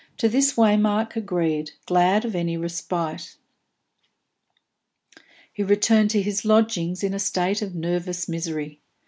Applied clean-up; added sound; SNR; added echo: none; none; none; none.